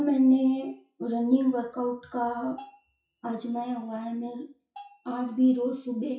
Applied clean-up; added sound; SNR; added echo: classical method WPE with log-MMSE.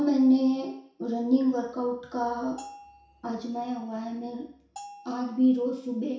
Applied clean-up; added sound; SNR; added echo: none; Bell; 20 dB; reverberation time 0.6 s.